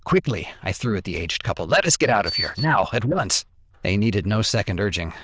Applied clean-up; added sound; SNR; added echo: neural diffusion model UNIVERSE++.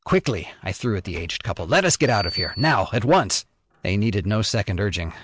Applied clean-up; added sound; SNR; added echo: none; Door; 15 dB; none.